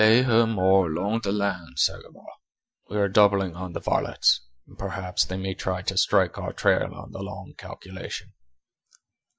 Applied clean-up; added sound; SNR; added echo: classical method Wiener filter.